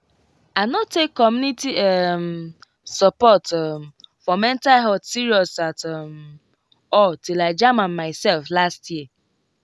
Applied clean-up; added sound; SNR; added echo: none; none; none; none.